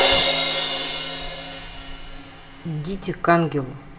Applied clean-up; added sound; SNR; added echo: none; Crash cymbal; -2 dB; reverberation time 2.6 s.